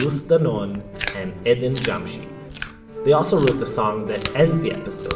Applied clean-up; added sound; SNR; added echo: none; Chewing, mastication; 11 dB; reverberation time 0.9 s.